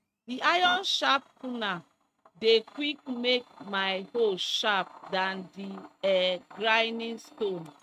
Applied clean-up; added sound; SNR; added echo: neural mask model RNNoise.